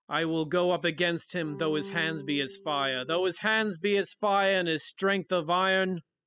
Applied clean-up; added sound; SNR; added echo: classical method spectral subtraction.